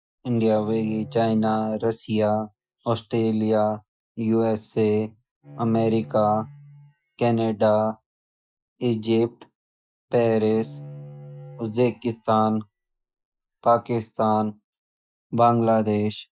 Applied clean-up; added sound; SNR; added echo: classical method Wiener filter.